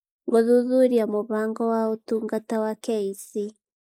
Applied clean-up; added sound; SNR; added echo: neural mask model Resemble Enhance denoiser.